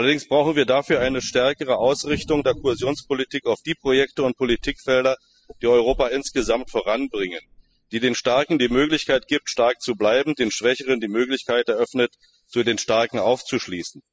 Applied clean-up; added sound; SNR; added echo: classical method spectral subtraction.